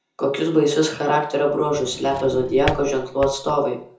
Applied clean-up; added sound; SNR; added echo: none; Drawer open or close; 13 dB; reverberation time 0.6 s.